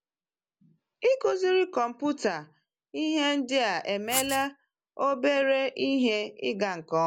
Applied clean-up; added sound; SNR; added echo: none; Writing; 6 dB; none.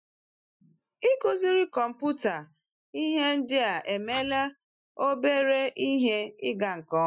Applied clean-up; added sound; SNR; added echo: classical method Wiener filter.